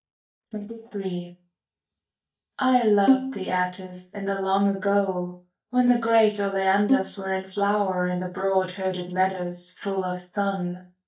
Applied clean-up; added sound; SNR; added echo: neural mask model DeepFilterNet 3.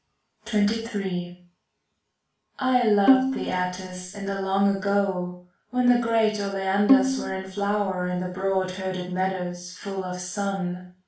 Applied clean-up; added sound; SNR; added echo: none; Bowed string instrument; 0 dB; reverberation time 0.4 s.